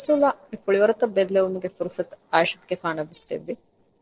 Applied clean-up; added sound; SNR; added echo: neural separator model SepFormer DNS4.